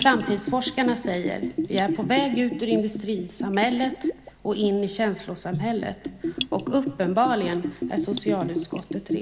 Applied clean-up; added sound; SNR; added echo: none; Bathtub (filling or washing) / Gurgling; 5 dB; none.